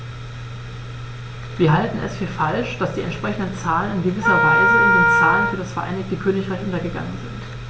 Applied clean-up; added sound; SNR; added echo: none; Wind instrument, woodwind instrument; -5 dB; none.